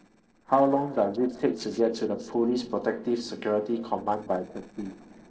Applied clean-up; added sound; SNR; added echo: neural separator model SepFormer DNS4.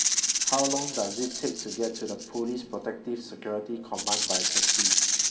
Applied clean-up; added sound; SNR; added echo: none; Rattle (instrument); -4 dB; reverberation time 2.6 s.